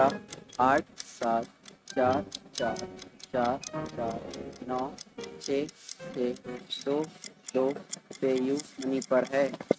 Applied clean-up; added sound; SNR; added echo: neural mask model RNNoise.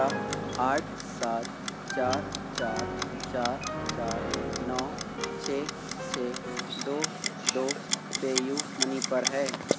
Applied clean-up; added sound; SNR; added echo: none; Clock + Piano; 0 dB; none.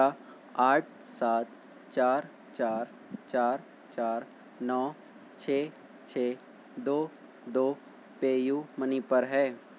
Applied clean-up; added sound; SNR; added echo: none; none; none; none.